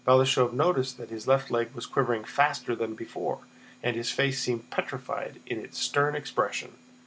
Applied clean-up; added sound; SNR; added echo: none; none; none; none.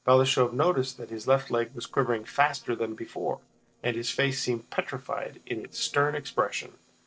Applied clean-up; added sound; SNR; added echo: neural separator model SepFormer DNS4.